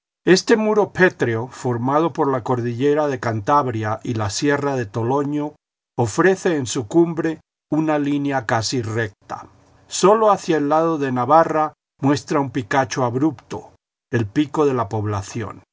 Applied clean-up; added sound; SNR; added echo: none; none; none; none.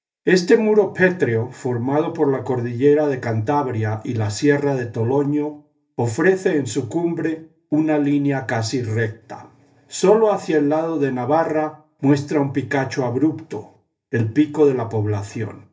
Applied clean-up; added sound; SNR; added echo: none; none; none; reverberation time 0.3 s.